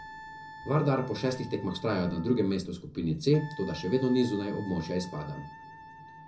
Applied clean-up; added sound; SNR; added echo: none; Wind instrument, woodwind instrument; 16 dB; reverberation time 0.4 s.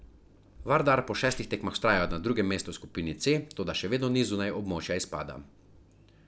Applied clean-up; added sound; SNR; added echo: none; none; none; none.